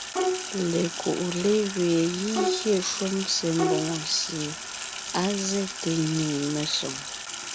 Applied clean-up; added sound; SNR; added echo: none; Sink (filling or washing) + Bowed string instrument; 5 dB; none.